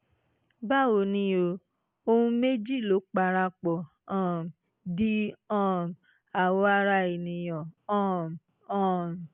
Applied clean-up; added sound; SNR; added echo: none; none; none; none.